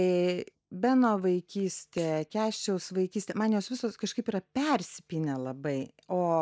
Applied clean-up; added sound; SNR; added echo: neural mask model Resemble Enhance denoiser.